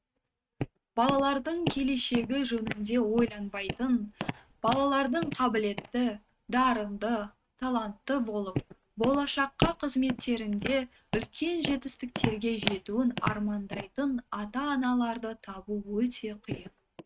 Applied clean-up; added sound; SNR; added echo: neural mask model RNNoise.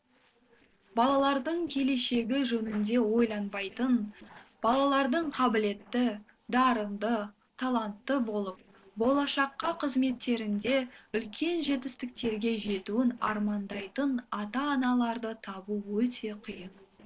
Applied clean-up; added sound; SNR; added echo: neural separator model SepFormer DNS4.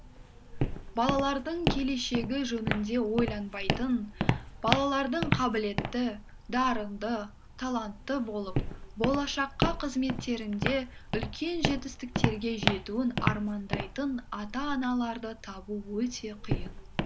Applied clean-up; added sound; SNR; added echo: none; Walk, footsteps; 2 dB; none.